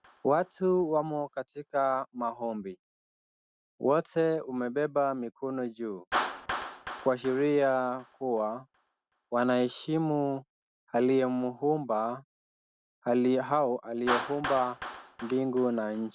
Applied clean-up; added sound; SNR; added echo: none; Clapping; 12 dB; none.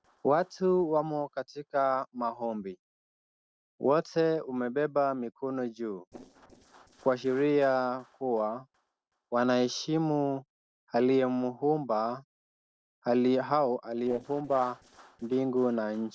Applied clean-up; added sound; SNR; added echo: neural separator model SepFormer DNS4.